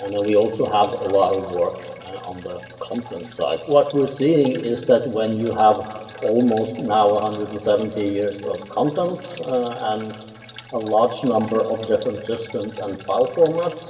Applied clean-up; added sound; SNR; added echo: none; Drip; 19 dB; reverberation time 2.3 s.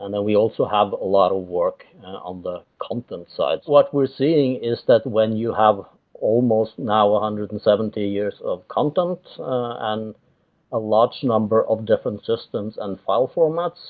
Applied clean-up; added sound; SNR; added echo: none; none; none; none.